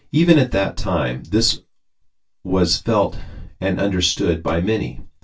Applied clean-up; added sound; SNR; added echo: none; none; none; reverberation time 0.1 s.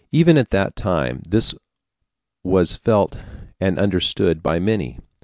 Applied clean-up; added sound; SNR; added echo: none; none; none; none.